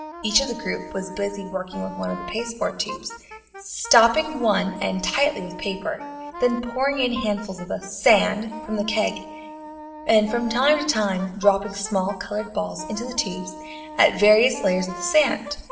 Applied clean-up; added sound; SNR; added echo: none; Wind instrument, woodwind instrument; 14 dB; reverberation time 0.9 s.